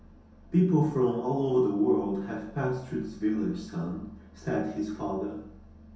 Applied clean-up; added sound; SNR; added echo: none; none; none; reverberation time 0.5 s.